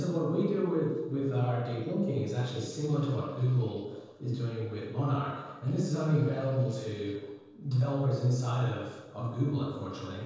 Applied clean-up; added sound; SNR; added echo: neural separator model SepFormer DNS4.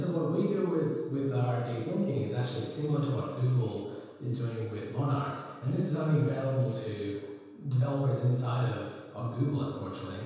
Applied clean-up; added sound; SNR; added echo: none; Strum; 19 dB; reverberation time 1.2 s.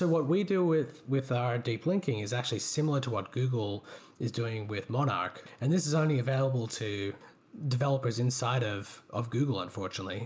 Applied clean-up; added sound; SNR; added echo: none; none; none; none.